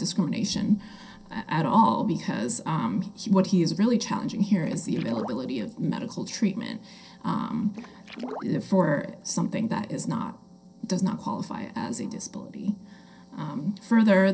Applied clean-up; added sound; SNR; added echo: neural separator model SepFormer DNS4.